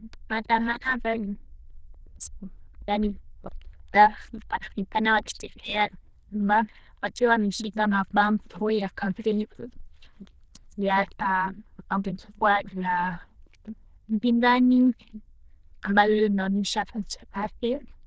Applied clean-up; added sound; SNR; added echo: neural diffusion model UNIVERSE++.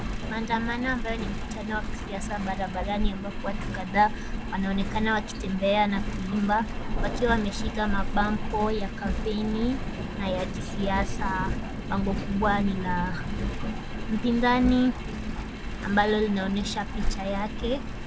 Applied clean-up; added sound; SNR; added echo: none; Thunder + Engine; 2 dB; none.